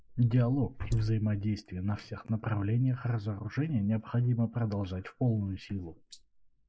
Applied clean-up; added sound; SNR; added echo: neural mask model Resemble Enhance denoiser.